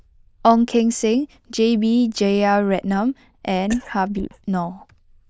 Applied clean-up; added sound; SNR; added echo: neural diffusion model UNIVERSE++.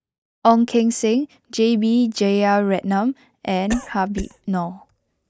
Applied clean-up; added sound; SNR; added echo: neural mask model DeepFilterNet 3.